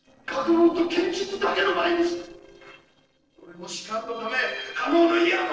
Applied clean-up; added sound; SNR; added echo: neural separator model SepFormer DNS4.